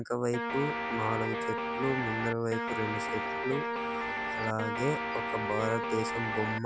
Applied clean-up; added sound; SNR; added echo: none; Guitar; 0 dB; none.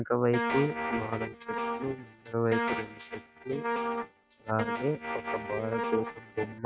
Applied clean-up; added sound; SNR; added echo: neural mask model RNNoise.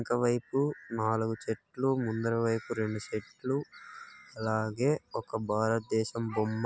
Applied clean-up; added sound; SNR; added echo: none; none; none; none.